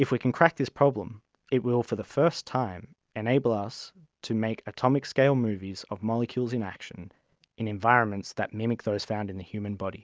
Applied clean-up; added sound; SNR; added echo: none; none; none; none.